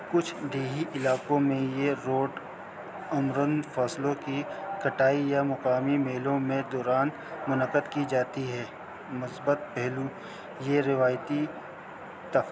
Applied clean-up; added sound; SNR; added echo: none; none; none; none.